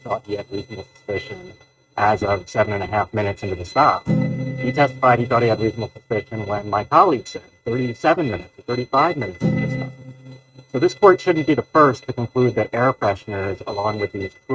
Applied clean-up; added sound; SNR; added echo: neural mask model RNNoise.